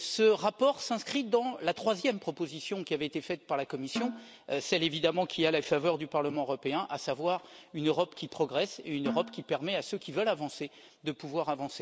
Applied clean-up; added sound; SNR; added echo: none; Snare drum; 11 dB; none.